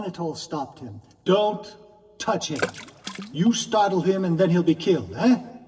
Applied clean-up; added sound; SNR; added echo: none; Water / Splash, splatter; 14 dB; reverberation time 1.6 s.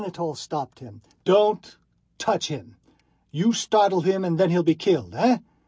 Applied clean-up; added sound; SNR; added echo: none; none; none; none.